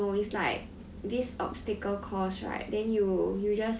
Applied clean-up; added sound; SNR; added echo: none; none; none; none.